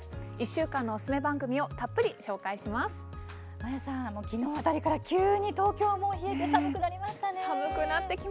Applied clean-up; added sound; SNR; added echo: none; none; none; none.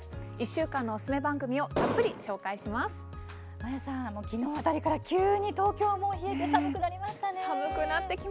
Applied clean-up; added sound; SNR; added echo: none; Explosion; 1 dB; none.